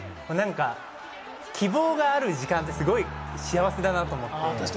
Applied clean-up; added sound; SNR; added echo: none; Bowed string instrument; 11 dB; none.